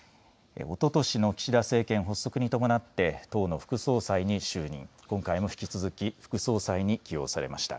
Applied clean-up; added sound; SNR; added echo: none; none; none; none.